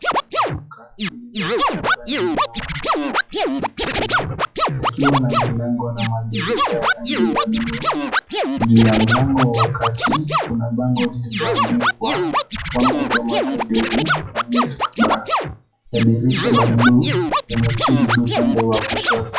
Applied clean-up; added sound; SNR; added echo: classical method WPE with log-MMSE.